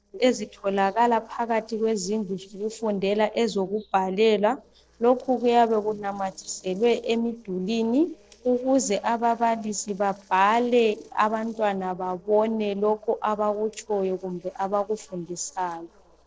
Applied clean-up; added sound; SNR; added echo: neural separator model SepFormer DNS4.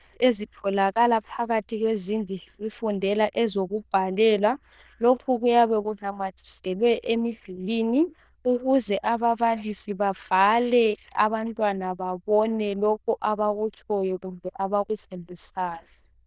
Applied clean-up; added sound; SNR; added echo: neural diffusion model UNIVERSE++.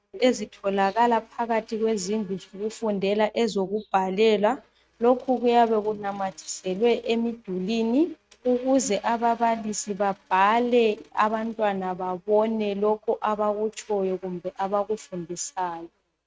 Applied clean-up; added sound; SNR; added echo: neural mask model RNNoise.